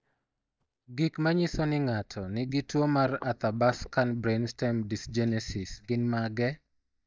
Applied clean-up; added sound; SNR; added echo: neural mask model DeepFilterNet 3.